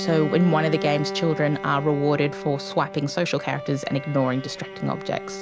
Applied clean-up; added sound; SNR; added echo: none; Bowed string instrument; 9 dB; none.